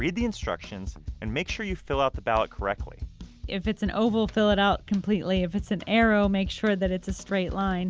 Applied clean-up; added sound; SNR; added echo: none; none; none; none.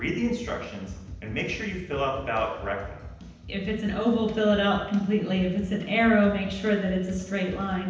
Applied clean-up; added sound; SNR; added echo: none; none; none; reverberation time 0.9 s.